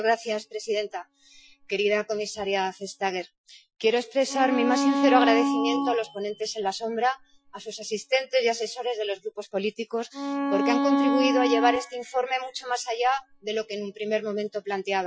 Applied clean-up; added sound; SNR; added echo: classical method Wiener filter.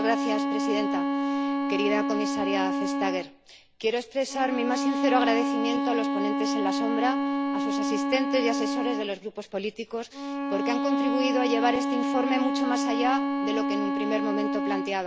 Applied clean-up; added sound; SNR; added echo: none; Bowed string instrument; -2 dB; none.